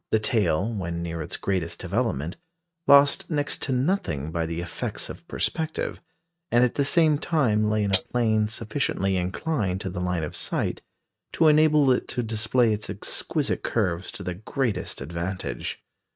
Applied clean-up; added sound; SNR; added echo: neural mask model RNNoise.